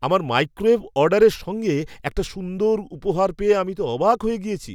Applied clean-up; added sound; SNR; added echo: none; none; none; none.